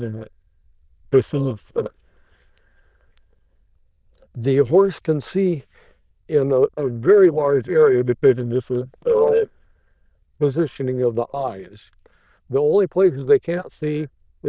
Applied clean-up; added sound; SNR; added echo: neural diffusion model UNIVERSE++.